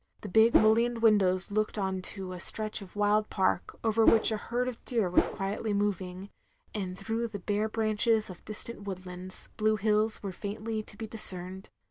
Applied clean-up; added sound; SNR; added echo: none; Whoosh, swoosh, swish; -1 dB; none.